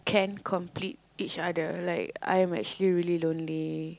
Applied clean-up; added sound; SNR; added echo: none; none; none; none.